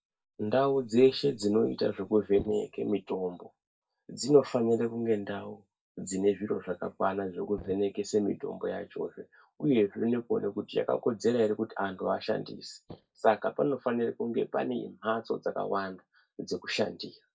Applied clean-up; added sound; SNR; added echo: neural mask model DeepFilterNet 3.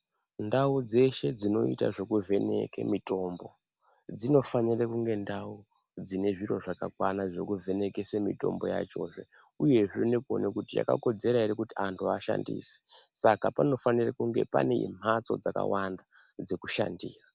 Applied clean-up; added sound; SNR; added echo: none; none; none; none.